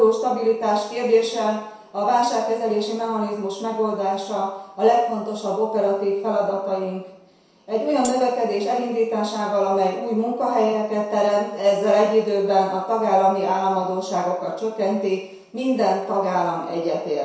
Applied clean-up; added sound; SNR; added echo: none; Tambourine; 14 dB; reverberation time 0.7 s.